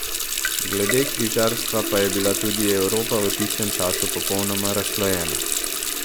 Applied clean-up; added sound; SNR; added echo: none; Water tap, faucet; 0 dB; none.